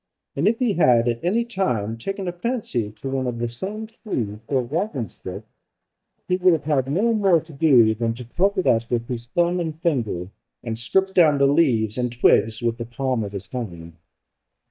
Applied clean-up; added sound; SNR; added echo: neural mask model DeepFilterNet 3.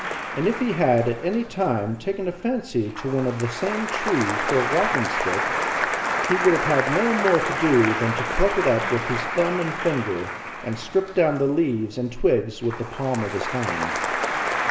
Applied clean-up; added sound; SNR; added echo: none; Applause; 4 dB; reverberation time 2.1 s.